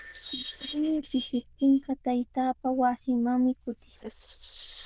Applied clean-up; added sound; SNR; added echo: neural diffusion model UNIVERSE++.